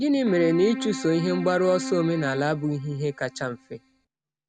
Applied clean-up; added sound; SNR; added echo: none; Keyboard (musical); 11 dB; none.